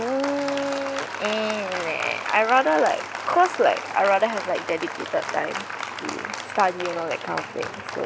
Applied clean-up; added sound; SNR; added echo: none; Applause; 8 dB; none.